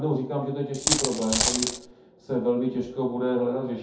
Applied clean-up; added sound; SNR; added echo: none; Coin (dropping); -2 dB; reverberation time 0.5 s.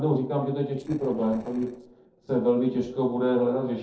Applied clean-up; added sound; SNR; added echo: neural separator model SepFormer DNS4.